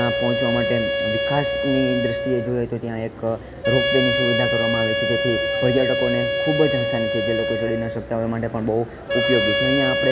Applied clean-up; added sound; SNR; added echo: none; Wind instrument, woodwind instrument; 0 dB; none.